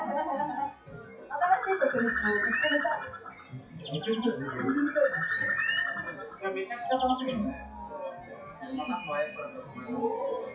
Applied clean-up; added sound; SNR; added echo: classical method WPE with log-MMSE.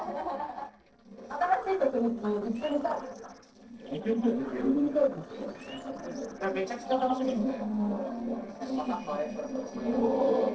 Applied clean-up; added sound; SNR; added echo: neural separator model SepFormer DNS4.